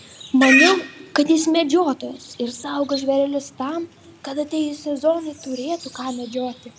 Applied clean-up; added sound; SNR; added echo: none; Livestock, farm animals, working animals; 7 dB; none.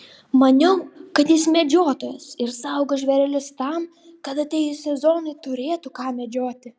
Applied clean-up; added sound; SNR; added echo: none; none; none; none.